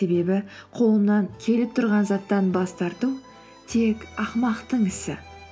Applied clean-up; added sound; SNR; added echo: none; none; none; none.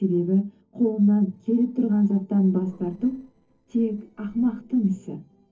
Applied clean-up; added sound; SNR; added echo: neural separator model SepFormer DNS4.